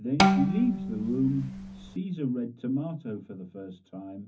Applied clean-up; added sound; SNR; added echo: none; Bowed string instrument; -4 dB; reverberation time 0.3 s.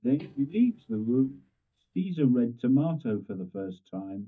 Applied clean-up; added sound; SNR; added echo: neural mask model DeepFilterNet 3.